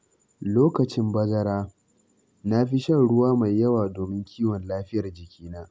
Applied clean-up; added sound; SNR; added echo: none; none; none; none.